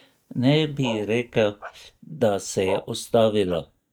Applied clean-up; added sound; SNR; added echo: neural mask model DeepFilterNet 3.